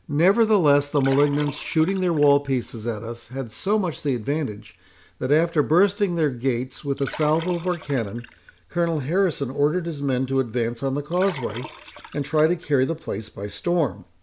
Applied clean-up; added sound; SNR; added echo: none; Liquid; 17 dB; none.